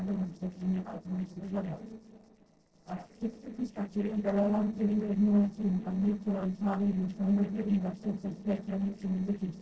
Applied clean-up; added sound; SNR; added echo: neural separator model SepFormer DNS4.